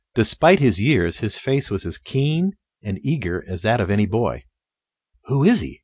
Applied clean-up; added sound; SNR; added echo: none; none; none; none.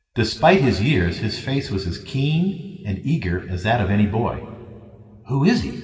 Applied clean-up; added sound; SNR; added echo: none; none; none; reverberation time 2.5 s.